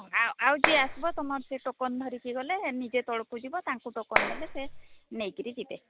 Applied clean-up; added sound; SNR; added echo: none; Clapping; 0 dB; none.